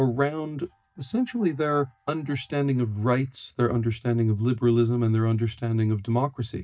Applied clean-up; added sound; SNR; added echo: neural mask model DeepFilterNet 3.